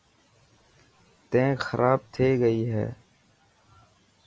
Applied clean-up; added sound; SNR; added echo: none; none; none; none.